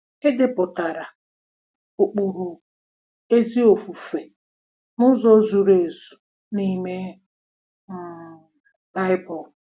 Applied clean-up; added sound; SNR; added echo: none; none; none; none.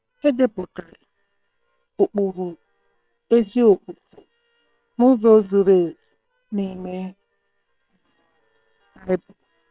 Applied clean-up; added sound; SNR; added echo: neural separator model SepFormer WHAM!.